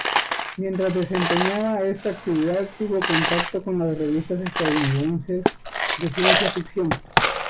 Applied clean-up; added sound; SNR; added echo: none; Coin (dropping); 2 dB; none.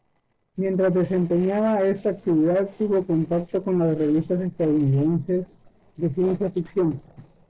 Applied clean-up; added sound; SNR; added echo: neural separator model SepFormer DNS4.